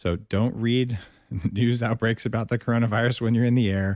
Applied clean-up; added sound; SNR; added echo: none; none; none; none.